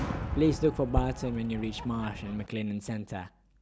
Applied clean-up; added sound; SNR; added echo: none; Fireworks; 6 dB; none.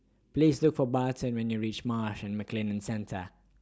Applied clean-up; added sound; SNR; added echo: none; none; none; none.